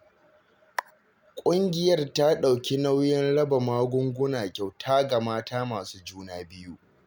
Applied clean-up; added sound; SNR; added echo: none; none; none; none.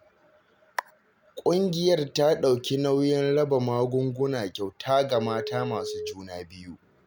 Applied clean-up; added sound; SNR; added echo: none; Telephone; 7 dB; none.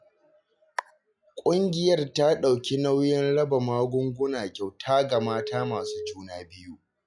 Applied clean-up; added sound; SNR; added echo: classical method log-MMSE.